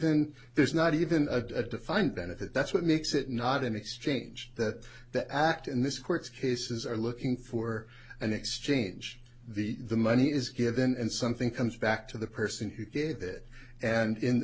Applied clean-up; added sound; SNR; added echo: none; none; none; none.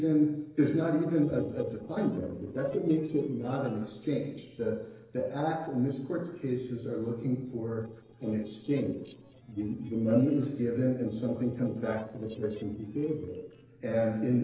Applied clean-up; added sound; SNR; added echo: neural separator model SepFormer DNS4.